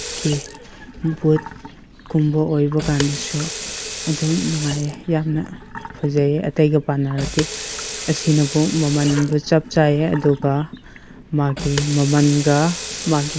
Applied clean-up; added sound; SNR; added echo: none; Sink (filling or washing) / Water tap, faucet; 11 dB; none.